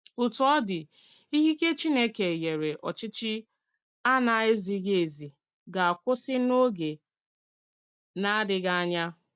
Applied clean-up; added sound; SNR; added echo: none; none; none; none.